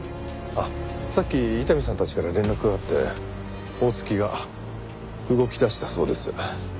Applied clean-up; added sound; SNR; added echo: none; none; none; none.